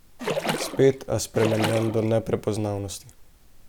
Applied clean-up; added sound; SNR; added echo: none; Splash, splatter; 5 dB; none.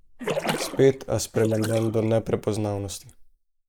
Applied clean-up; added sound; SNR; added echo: neural mask model Resemble Enhance denoiser.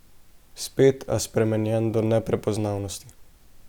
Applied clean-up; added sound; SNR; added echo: none; none; none; none.